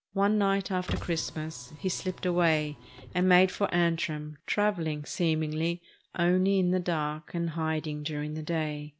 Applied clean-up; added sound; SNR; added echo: none; Car; 15 dB; none.